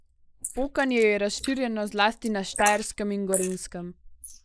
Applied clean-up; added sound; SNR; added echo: neural mask model Resemble Enhance denoiser.